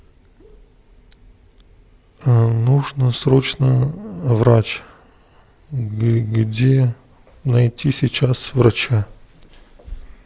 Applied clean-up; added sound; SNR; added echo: none; none; none; none.